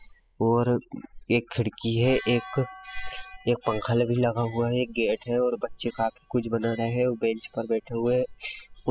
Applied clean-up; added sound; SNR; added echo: classical method spectral subtraction.